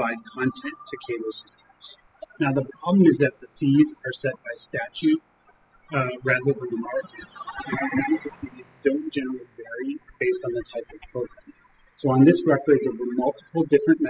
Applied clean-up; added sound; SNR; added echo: classical method spectral subtraction.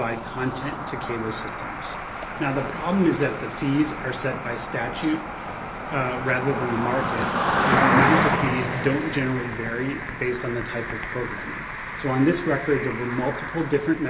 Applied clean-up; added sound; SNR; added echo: none; Cricket; 2 dB; none.